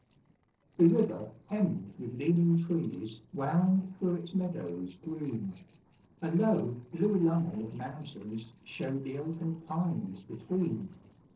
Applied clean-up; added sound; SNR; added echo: neural separator model SepFormer DNS4.